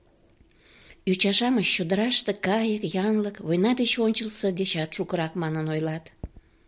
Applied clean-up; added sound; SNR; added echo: none; none; none; none.